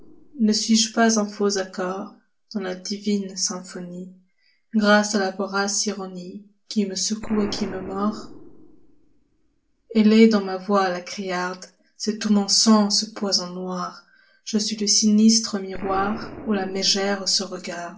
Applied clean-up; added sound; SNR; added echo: none; Explosion; 19 dB; reverberation time 0.3 s.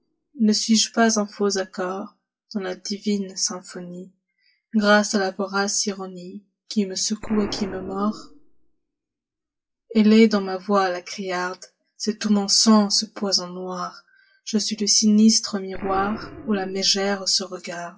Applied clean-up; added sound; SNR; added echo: classical method WPE with log-MMSE.